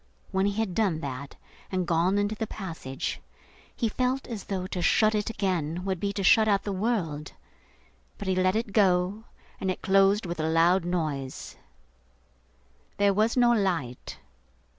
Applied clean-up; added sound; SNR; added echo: none; none; none; none.